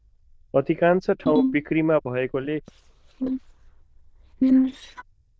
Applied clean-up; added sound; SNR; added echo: neural diffusion model UNIVERSE++.